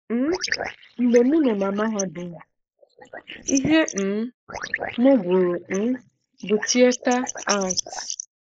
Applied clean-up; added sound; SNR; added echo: neural mask model Resemble Enhance denoiser.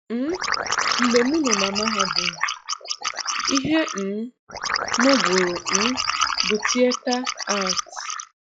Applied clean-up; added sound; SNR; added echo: classical method log-MMSE.